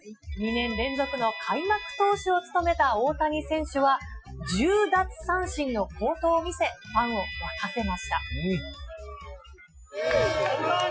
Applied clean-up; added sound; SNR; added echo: classical method Wiener filter.